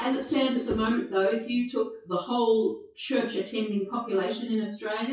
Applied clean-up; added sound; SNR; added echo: classical method WPE with log-MMSE.